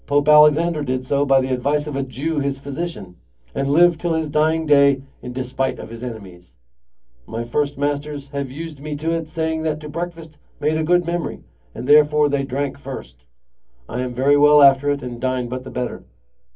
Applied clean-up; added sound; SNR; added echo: none; none; none; reverberation time 0.3 s.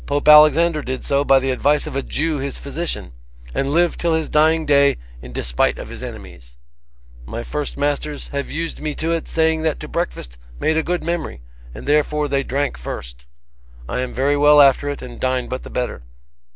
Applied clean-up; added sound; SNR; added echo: none; none; none; none.